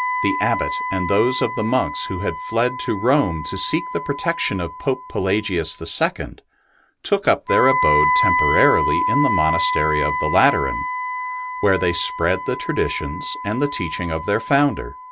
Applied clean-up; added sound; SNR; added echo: none; Wind instrument, woodwind instrument; 3 dB; none.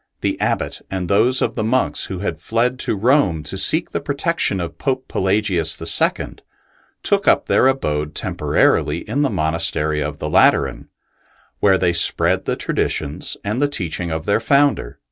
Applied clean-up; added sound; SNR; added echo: none; none; none; none.